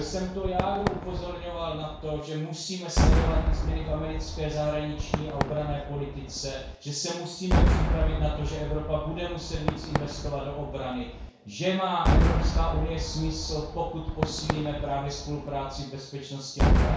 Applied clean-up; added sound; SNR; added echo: none; Cheering / Fireworks; -4 dB; reverberation time 0.6 s.